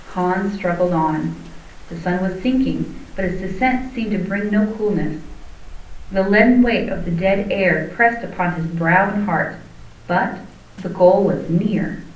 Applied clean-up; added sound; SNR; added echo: none; Wind; 14 dB; reverberation time 0.6 s.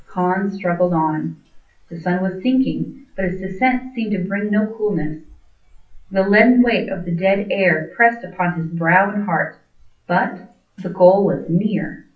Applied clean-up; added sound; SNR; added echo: classical method WPE with log-MMSE.